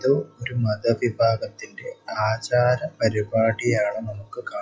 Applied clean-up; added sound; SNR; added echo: classical method log-MMSE.